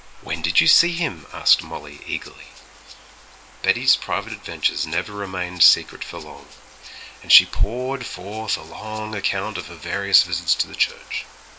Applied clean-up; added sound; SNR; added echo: none; Bathtub (filling or washing) + Rattle (instrument); 19 dB; none.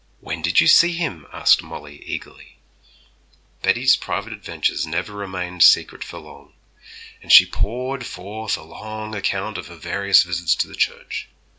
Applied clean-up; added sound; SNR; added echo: none; none; none; none.